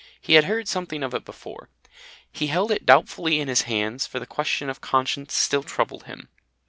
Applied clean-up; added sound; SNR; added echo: none; none; none; none.